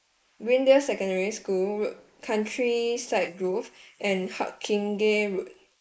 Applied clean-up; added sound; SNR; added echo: neural mask model Resemble Enhance denoiser.